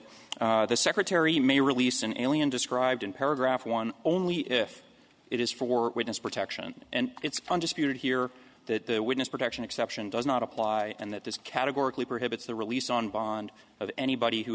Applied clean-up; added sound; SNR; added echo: none; none; none; none.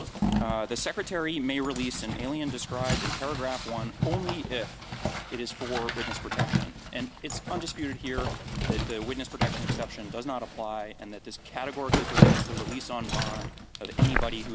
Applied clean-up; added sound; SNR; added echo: none; Zipper (clothing); -4 dB; none.